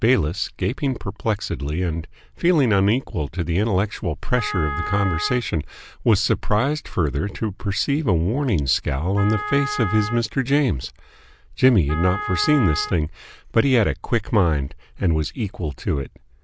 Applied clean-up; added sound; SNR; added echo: none; Wind instrument, woodwind instrument; 10 dB; none.